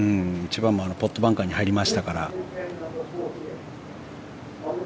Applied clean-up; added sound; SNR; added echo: none; none; none; none.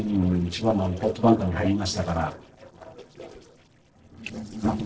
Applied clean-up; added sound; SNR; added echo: neural separator model SepFormer DNS4.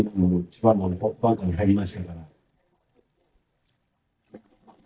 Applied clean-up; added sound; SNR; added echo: neural mask model DeepFilterNet 3.